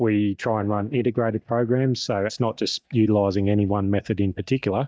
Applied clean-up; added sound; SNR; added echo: neural mask model DeepFilterNet 3.